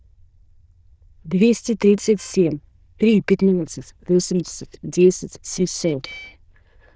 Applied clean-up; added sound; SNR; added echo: neural diffusion model UNIVERSE++.